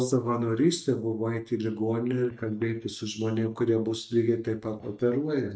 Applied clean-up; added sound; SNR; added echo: neural mask model DeepFilterNet 3.